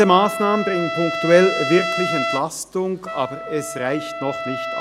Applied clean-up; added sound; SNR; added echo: none; Trumpet; 6 dB; none.